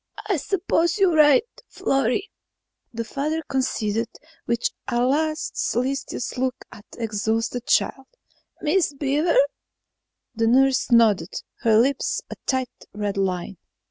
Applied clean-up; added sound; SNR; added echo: none; none; none; none.